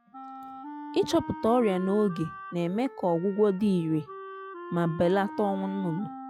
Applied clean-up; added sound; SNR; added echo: classical method log-MMSE.